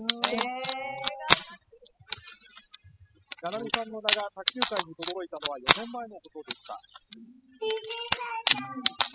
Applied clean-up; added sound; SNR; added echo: classical method spectral subtraction.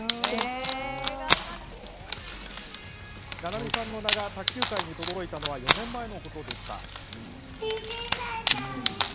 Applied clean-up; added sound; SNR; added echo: none; Wood; -3 dB; none.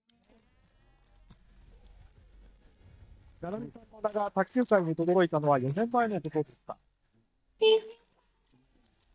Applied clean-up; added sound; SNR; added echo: neural mask model DeepFilterNet 3.